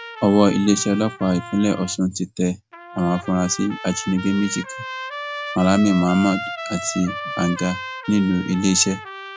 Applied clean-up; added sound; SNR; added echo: none; Trumpet; 12 dB; none.